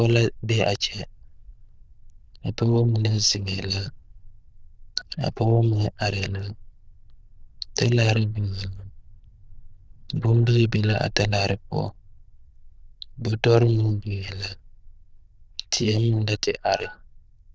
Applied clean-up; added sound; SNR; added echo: neural diffusion model UNIVERSE++.